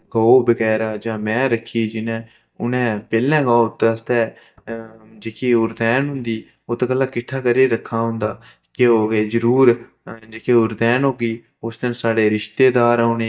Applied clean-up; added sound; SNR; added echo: neural mask model DeepFilterNet 3.